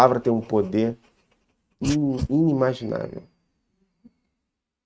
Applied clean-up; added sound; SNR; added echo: neural mask model RNNoise.